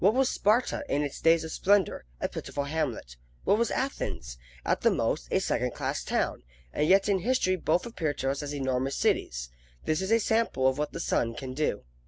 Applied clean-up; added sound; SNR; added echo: none; none; none; none.